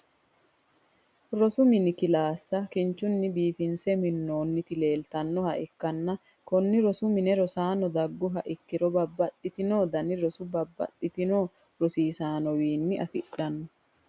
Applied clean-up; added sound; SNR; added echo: none; none; none; none.